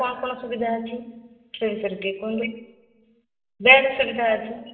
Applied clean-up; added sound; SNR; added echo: none; none; none; reverberation time 0.9 s.